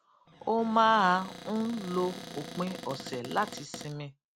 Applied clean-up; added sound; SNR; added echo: none; Cupboard open or close; 14 dB; none.